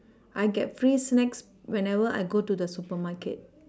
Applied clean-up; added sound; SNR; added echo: none; none; none; none.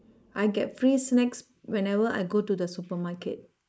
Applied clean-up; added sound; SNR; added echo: neural mask model Resemble Enhance denoiser.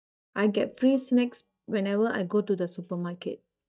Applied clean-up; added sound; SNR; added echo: neural mask model DeepFilterNet 3.